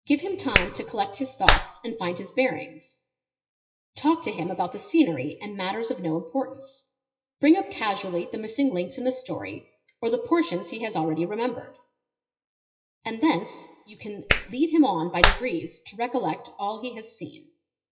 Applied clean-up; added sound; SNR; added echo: classical method WPE with log-MMSE.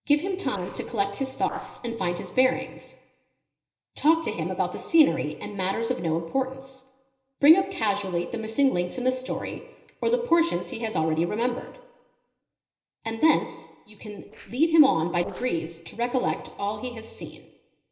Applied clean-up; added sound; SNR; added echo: neural separator model SepFormer DNS4.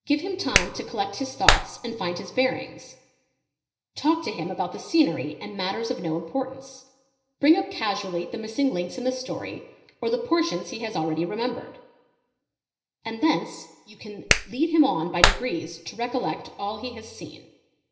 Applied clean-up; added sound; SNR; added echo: none; Clapping; -2 dB; reverberation time 0.9 s.